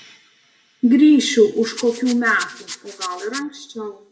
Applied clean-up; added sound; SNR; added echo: none; Rattle; 16 dB; reverberation time 0.7 s.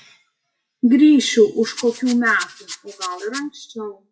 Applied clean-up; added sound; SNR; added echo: classical method WPE with log-MMSE.